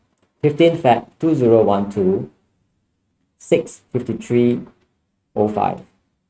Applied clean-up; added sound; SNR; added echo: neural mask model RNNoise.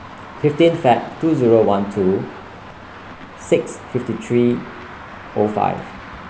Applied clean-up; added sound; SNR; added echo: none; Traffic noise, roadway noise; 16 dB; none.